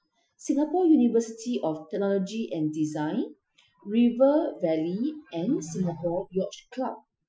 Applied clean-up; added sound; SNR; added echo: classical method Wiener filter.